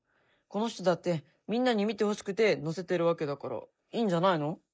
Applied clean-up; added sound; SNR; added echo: neural mask model Resemble Enhance denoiser.